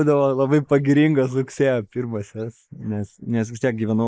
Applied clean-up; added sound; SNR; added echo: neural mask model Resemble Enhance denoiser.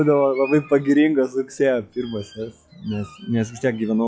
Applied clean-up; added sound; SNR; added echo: classical method log-MMSE.